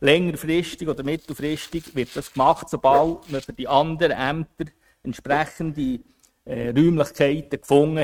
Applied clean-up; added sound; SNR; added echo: neural mask model RNNoise.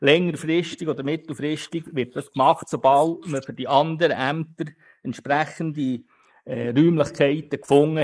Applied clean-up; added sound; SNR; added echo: neural mask model Resemble Enhance denoiser.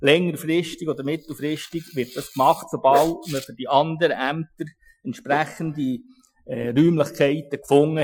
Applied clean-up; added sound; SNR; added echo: classical method Wiener filter.